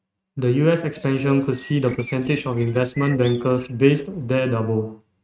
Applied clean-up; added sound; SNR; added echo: neural mask model RNNoise.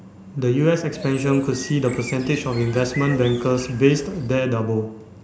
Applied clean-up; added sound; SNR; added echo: none; Bird; 15 dB; none.